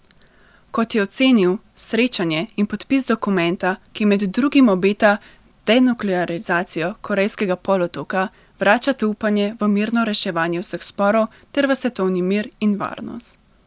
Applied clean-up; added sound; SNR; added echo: none; none; none; none.